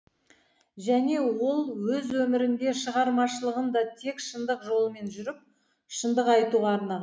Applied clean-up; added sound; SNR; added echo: none; none; none; none.